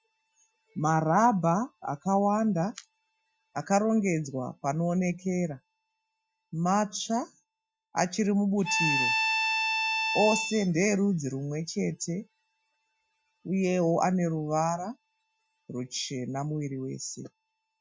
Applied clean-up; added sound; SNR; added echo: classical method Wiener filter.